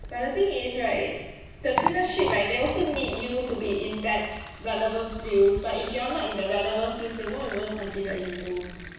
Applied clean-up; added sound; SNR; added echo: none; Liquid; 10 dB; reverberation time 1.1 s.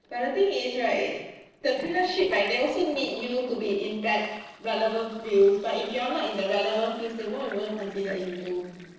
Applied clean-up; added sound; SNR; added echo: neural separator model SepFormer DNS4.